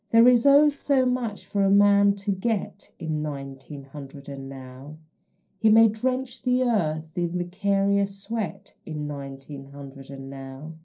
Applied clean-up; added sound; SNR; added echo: neural separator model SepFormer DNS4.